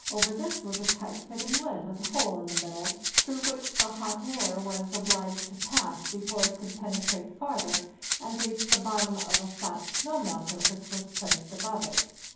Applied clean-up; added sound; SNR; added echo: none; Rattle (instrument); -3 dB; reverberation time 1.2 s.